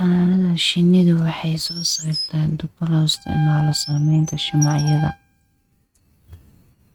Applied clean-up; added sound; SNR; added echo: neural mask model RNNoise.